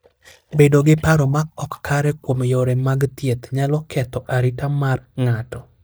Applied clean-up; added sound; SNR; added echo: neural mask model DeepFilterNet 3.